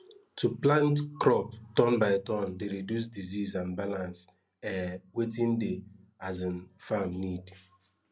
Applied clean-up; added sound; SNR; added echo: none; none; none; none.